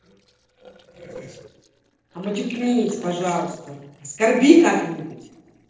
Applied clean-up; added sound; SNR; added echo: neural separator model SepFormer DNS4.